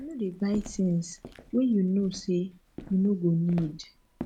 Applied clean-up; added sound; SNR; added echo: none; Walk, footsteps; 18 dB; none.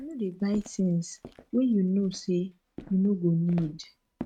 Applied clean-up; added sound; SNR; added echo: neural mask model RNNoise.